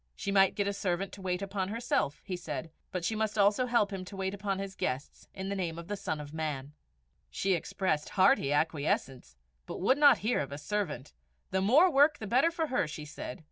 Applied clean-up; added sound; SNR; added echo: none; none; none; none.